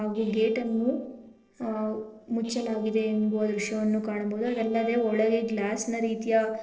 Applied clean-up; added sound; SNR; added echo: neural separator model SepFormer DNS4.